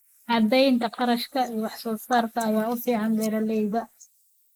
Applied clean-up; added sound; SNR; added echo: neural mask model Resemble Enhance denoiser.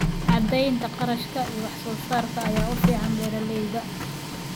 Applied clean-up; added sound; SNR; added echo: none; Printer; -1 dB; none.